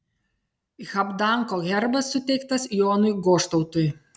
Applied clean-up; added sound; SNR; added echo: none; none; none; none.